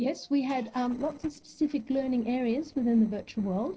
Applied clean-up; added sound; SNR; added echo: neural separator model SepFormer DNS4.